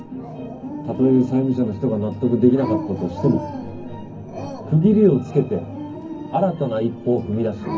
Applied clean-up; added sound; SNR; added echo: none; Dog; 12 dB; reverberation time 0.3 s.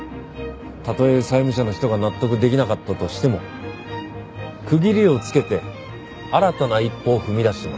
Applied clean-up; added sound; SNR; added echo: none; none; none; none.